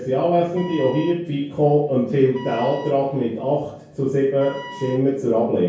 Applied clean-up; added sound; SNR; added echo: none; Wind instrument, woodwind instrument; 19 dB; reverberation time 0.5 s.